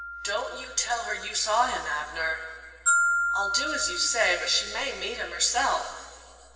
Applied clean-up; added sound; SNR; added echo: none; Glockenspiel; 3 dB; reverberation time 2.6 s.